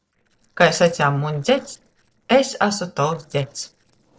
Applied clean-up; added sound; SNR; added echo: neural separator model SepFormer DNS4.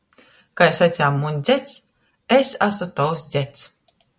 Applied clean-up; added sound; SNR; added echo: none; none; none; none.